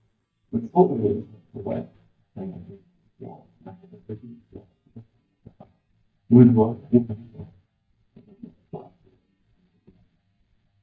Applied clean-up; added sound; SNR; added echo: neural mask model DeepFilterNet 3.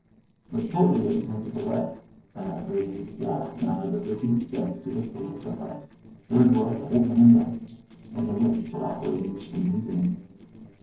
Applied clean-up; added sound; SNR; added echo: neural separator model SepFormer DNS4.